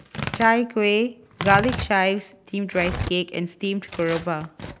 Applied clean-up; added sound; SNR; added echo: none; Tearing; 10 dB; none.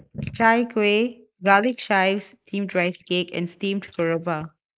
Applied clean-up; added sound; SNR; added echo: neural mask model Resemble Enhance denoiser.